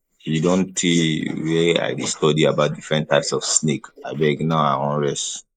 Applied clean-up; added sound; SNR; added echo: neural mask model Resemble Enhance denoiser.